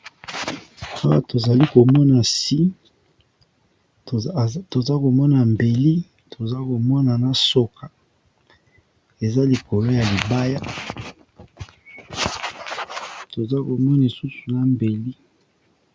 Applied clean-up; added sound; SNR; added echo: none; none; none; none.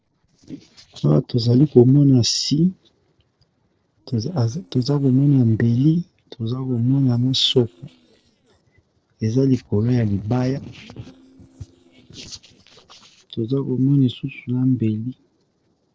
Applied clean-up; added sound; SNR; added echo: neural separator model SepFormer DNS4.